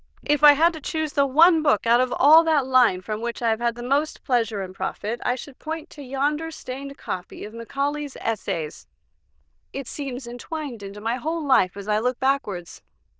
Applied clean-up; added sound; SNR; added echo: neural diffusion model UNIVERSE++.